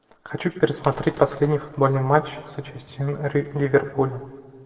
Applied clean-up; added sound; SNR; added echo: neural separator model SepFormer DNS4.